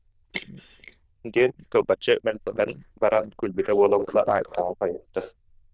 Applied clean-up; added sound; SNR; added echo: neural diffusion model UNIVERSE++.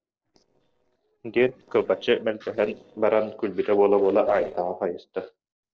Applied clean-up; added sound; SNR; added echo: neural separator model SepFormer DNS4.